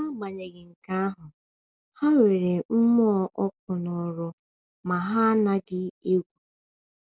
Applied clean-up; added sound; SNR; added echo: none; none; none; none.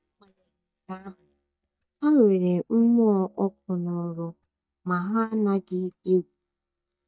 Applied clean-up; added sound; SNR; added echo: neural mask model DeepFilterNet 3.